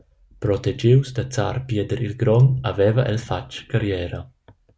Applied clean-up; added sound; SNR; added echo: none; none; none; none.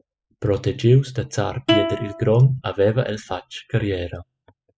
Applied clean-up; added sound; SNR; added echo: classical method spectral subtraction.